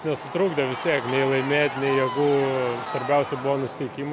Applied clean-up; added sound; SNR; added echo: none; Crowd / Cheering; 9 dB; none.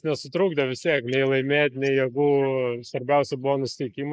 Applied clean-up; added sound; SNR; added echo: neural mask model Resemble Enhance denoiser.